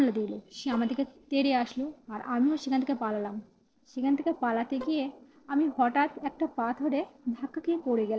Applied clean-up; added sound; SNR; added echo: neural separator model SepFormer DNS4.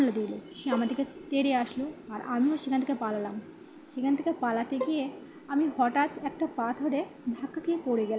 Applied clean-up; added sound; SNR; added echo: none; Bowed string instrument; 13 dB; none.